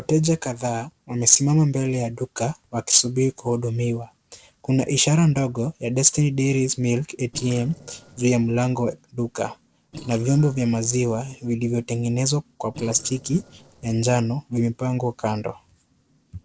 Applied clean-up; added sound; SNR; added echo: neural separator model SepFormer DNS4.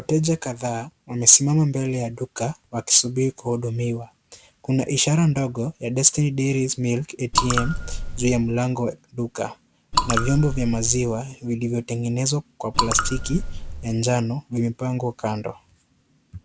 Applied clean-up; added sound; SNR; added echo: none; Raindrop / Drip; 2 dB; none.